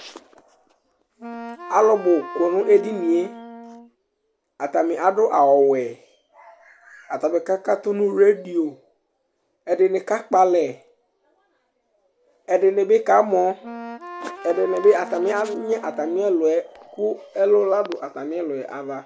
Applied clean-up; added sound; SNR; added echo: none; Wind instrument, woodwind instrument; 14 dB; none.